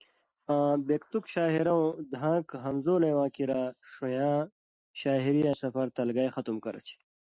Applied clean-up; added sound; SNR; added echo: neural mask model Resemble Enhance denoiser.